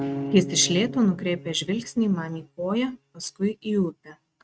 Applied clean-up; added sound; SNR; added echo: neural mask model RNNoise.